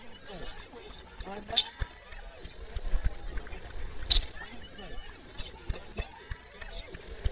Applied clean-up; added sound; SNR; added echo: neural mask model DeepFilterNet 3.